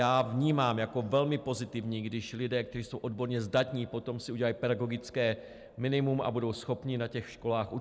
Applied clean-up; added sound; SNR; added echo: none; none; none; none.